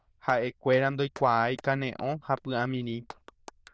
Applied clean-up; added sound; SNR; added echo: neural diffusion model UNIVERSE++.